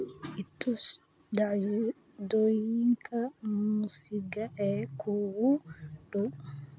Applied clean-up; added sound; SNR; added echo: none; none; none; none.